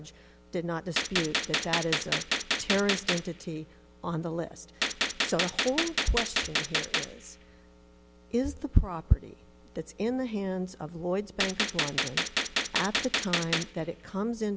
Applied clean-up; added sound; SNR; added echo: none; Gunshot, gunfire; -1 dB; none.